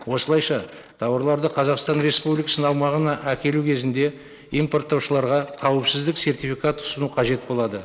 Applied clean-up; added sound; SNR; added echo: neural mask model Resemble Enhance denoiser.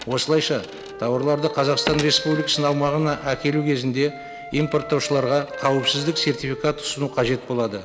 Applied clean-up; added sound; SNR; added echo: none; Wind instrument, woodwind instrument + Coin (dropping); 12 dB; none.